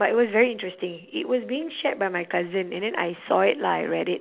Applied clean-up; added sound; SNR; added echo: none; none; none; none.